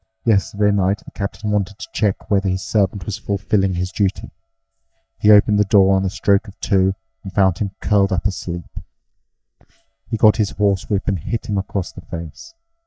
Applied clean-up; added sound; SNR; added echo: neural mask model DeepFilterNet 3.